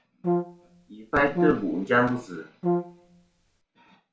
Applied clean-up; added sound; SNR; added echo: none; Brass instrument; 2 dB; reverberation time 0.3 s.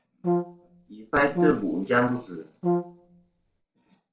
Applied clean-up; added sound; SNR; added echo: neural separator model SepFormer DNS4.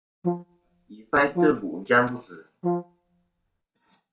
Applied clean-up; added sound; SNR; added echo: neural mask model DeepFilterNet 3.